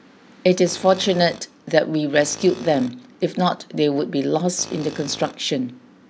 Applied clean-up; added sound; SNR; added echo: none; Tools; 20 dB; none.